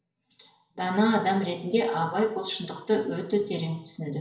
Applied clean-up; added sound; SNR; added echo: none; none; none; reverberation time 0.7 s.